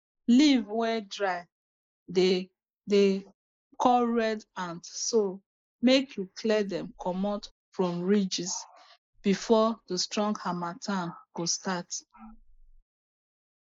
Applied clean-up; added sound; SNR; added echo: neural mask model Resemble Enhance denoiser.